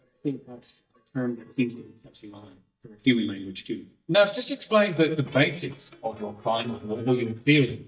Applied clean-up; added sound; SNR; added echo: neural mask model DeepFilterNet 3.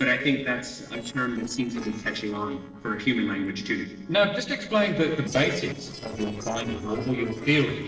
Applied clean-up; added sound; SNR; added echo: neural separator model SepFormer DNS4.